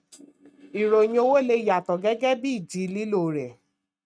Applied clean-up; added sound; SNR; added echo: neural mask model RNNoise.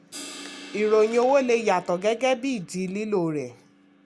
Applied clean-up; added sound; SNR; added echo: none; Crash cymbal; 20 dB; none.